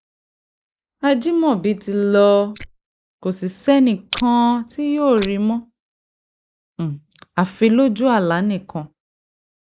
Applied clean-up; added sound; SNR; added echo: neural mask model Resemble Enhance denoiser.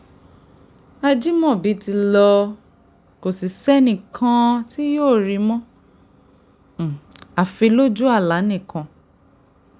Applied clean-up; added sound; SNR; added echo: none; none; none; none.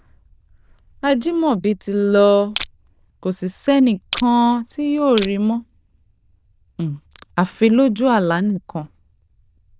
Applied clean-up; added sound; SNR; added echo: neural diffusion model UNIVERSE++.